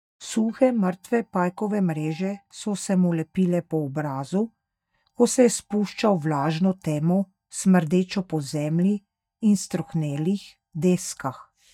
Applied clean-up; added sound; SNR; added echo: neural mask model DeepFilterNet 3.